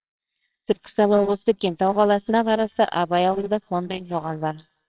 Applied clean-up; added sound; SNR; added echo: neural separator model SepFormer WHAMR!.